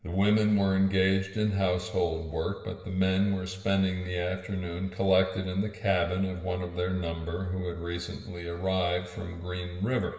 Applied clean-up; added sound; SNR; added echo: none; none; none; reverberation time 1.4 s.